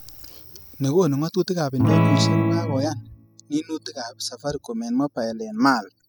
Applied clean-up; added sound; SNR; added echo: classical method spectral subtraction.